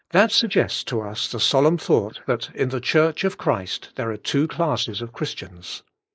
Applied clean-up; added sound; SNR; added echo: neural mask model Resemble Enhance denoiser.